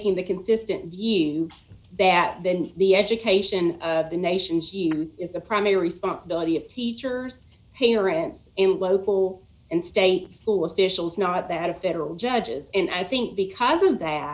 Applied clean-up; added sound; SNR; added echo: none; none; none; none.